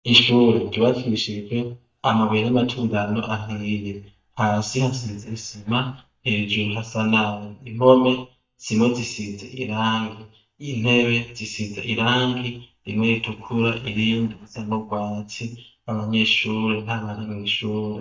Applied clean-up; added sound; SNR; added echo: neural mask model DeepFilterNet 3.